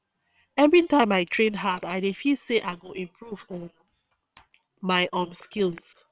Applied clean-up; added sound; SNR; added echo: neural separator model SepFormer WHAM!.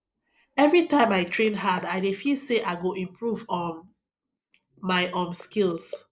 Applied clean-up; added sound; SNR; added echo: neural mask model Resemble Enhance denoiser.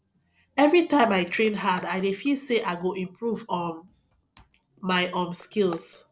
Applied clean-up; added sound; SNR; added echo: neural separator model SepFormer DNS4.